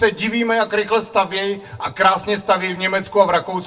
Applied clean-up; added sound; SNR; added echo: none; none; none; reverberation time 0.1 s.